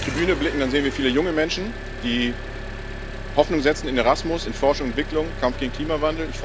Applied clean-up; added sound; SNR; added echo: none; Engine; 7 dB; none.